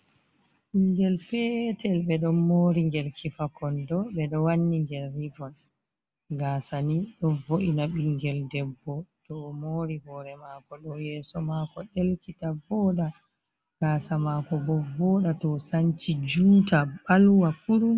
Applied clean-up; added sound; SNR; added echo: none; none; none; none.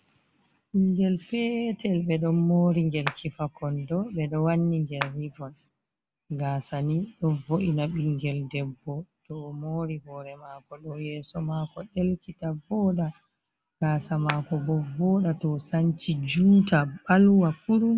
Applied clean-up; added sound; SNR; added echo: none; Clapping; 7 dB; none.